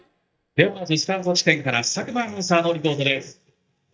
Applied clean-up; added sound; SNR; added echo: neural mask model DeepFilterNet 3.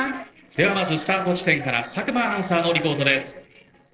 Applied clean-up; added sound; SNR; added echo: neural separator model SepFormer DNS4.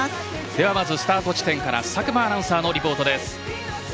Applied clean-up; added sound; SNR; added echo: none; none; none; none.